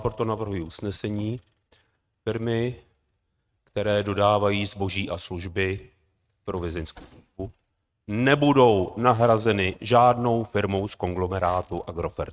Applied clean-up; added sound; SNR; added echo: neural mask model RNNoise.